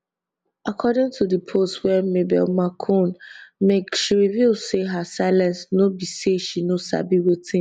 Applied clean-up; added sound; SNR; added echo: none; none; none; none.